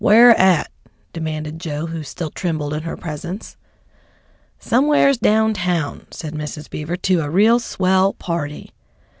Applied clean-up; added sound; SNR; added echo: none; none; none; none.